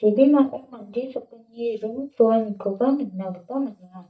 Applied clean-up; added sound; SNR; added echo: neural mask model DeepFilterNet 3.